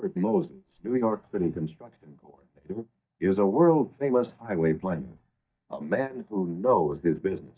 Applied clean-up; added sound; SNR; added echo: neural mask model DeepFilterNet 3.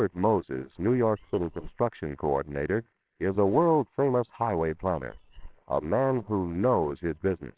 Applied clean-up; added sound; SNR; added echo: neural separator model SepFormer WHAMR!.